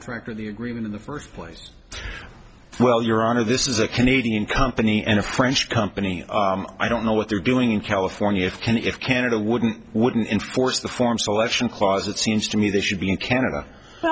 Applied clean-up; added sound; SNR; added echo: none; none; none; none.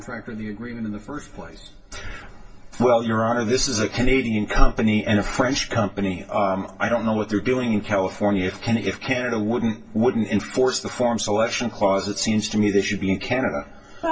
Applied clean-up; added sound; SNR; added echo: none; none; none; reverberation time 0.2 s.